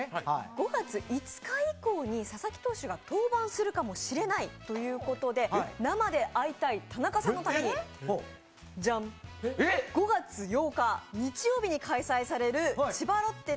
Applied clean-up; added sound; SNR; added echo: none; none; none; none.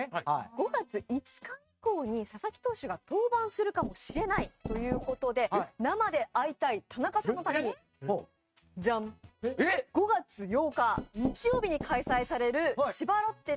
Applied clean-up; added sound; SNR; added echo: neural mask model RNNoise.